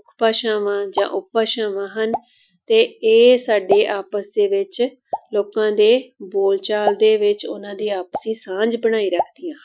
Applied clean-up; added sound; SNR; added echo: classical method Wiener filter.